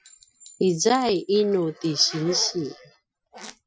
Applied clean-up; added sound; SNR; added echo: classical method Wiener filter.